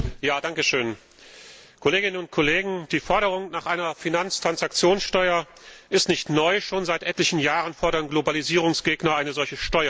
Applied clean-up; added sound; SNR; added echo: none; none; none; none.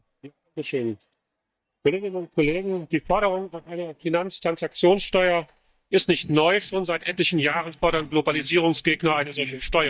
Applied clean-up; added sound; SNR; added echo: neural mask model DeepFilterNet 3.